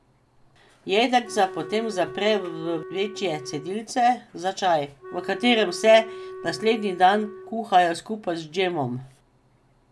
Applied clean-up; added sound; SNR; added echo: none; Wind instrument, woodwind instrument; 15 dB; none.